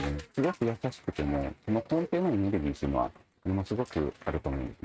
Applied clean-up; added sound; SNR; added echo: neural mask model RNNoise.